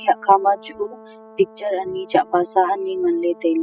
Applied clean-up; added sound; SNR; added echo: classical method spectral subtraction.